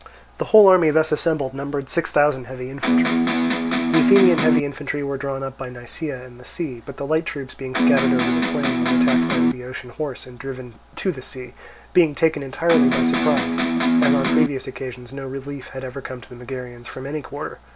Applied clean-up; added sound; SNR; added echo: none; Electric guitar; -5 dB; none.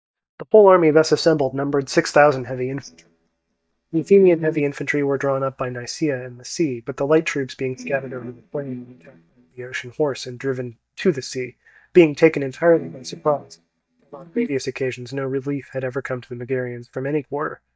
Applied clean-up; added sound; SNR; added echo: neural mask model DeepFilterNet 3.